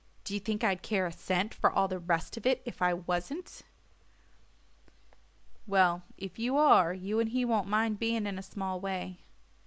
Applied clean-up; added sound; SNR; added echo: none; none; none; none.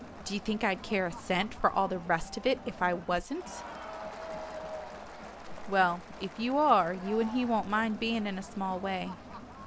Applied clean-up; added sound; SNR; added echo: none; Crowd; 13 dB; none.